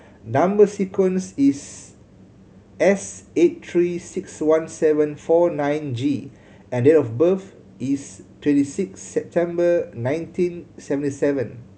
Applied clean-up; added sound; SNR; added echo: none; none; none; none.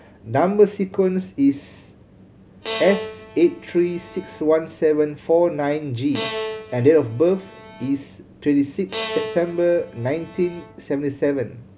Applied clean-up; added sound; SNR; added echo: none; Bowed string instrument; 12 dB; none.